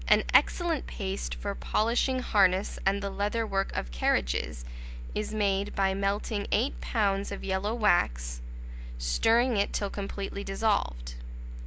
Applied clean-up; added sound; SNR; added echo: none; none; none; none.